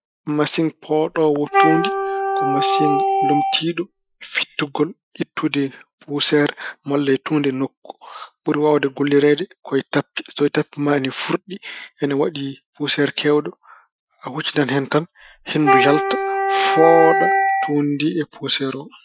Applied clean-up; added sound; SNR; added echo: classical method Wiener filter.